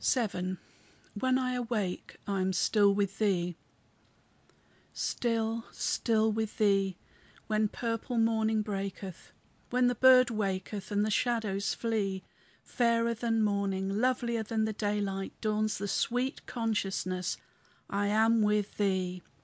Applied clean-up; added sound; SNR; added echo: none; none; none; none.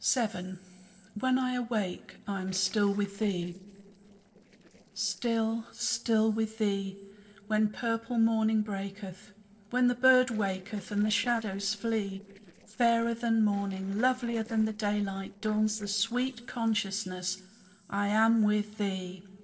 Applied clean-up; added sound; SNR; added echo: neural separator model SepFormer DNS4.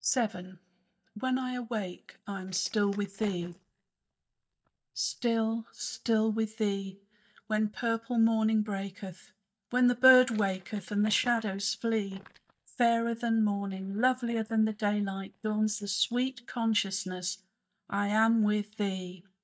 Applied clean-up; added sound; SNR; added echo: neural mask model DeepFilterNet 3.